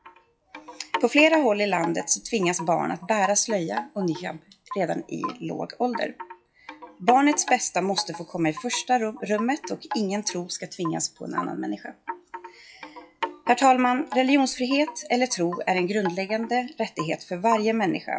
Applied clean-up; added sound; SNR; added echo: classical method WPE with log-MMSE.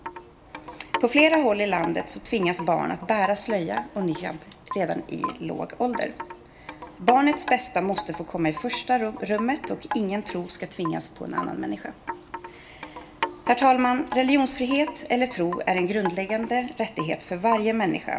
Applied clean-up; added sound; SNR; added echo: none; Wind chime; 11 dB; reverberation time 1.2 s.